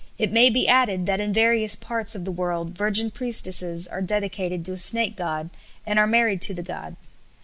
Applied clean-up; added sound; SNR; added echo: none; none; none; none.